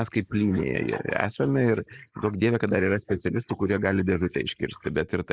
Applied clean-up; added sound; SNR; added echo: neural mask model Resemble Enhance denoiser.